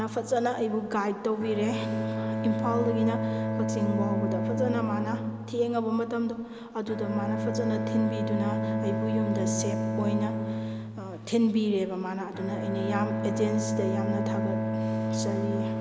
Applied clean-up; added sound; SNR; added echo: none; Bowed string instrument; 1 dB; none.